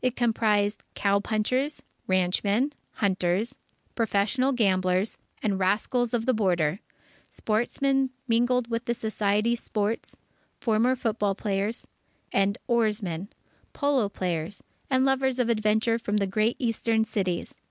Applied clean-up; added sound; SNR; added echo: none; none; none; none.